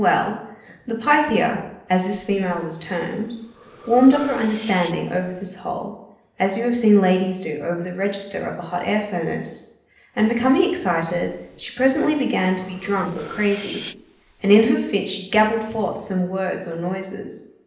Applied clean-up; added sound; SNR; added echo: neural separator model SepFormer DNS4.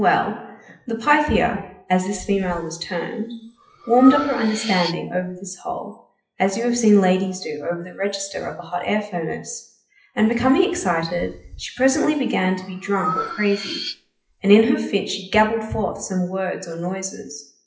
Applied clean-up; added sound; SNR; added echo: classical method WPE with log-MMSE.